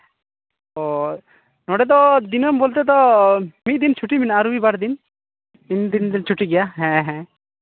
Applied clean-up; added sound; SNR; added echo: none; none; none; none.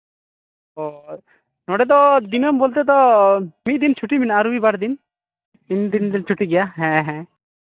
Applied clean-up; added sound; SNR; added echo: neural mask model DeepFilterNet 3.